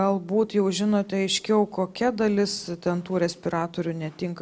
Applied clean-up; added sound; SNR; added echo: none; none; none; none.